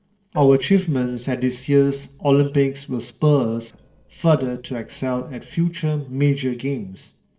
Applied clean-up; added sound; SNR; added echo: neural separator model SepFormer DNS4.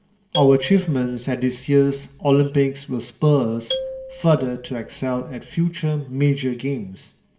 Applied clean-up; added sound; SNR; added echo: none; Marimba, xylophone; 12 dB; reverberation time 0.7 s.